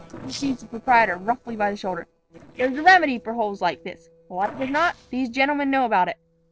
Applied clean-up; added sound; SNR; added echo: neural separator model SepFormer DNS4.